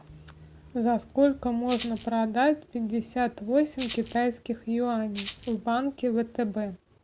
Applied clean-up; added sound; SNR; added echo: none; Rattle (instrument); 8 dB; none.